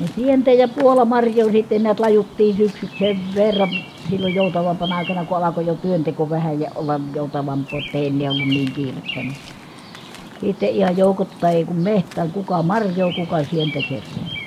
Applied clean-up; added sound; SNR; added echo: none; Bird vocalization, bird call, bird song; 14 dB; none.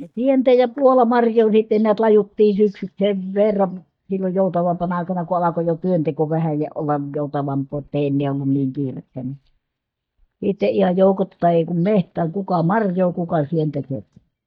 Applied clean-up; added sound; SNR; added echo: neural mask model DeepFilterNet 3.